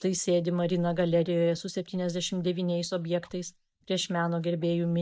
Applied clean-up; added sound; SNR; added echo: neural mask model DeepFilterNet 3.